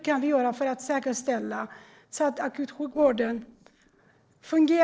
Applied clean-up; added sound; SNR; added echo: neural separator model SepFormer DNS4.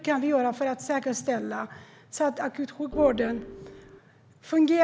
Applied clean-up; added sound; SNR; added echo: none; Organ; 12 dB; none.